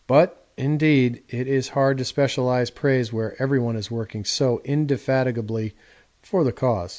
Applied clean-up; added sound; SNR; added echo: none; none; none; none.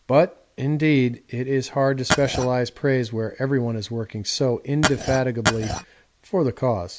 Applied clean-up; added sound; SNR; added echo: none; Glass; 1 dB; none.